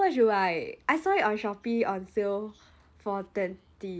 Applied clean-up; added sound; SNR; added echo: none; none; none; none.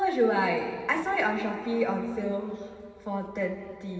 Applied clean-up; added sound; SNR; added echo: none; none; none; reverberation time 2.6 s.